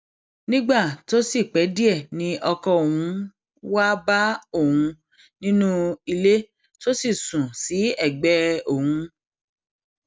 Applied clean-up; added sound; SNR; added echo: none; none; none; none.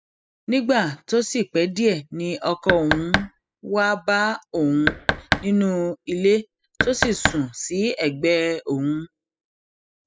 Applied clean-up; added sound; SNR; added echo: classical method spectral subtraction.